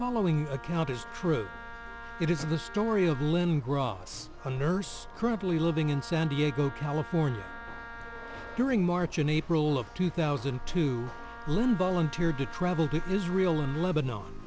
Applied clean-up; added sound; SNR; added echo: none; Wind instrument, woodwind instrument; 17 dB; none.